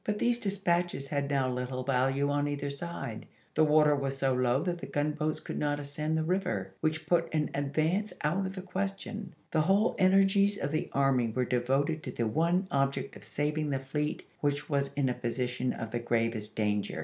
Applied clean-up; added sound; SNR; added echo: none; none; none; none.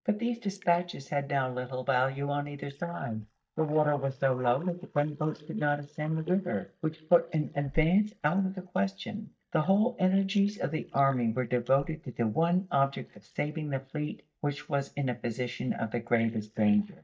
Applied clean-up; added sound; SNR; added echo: neural mask model DeepFilterNet 3.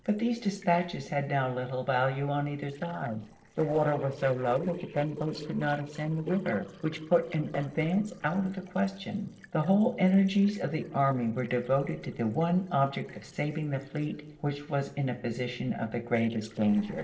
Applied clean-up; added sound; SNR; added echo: neural separator model SepFormer DNS4.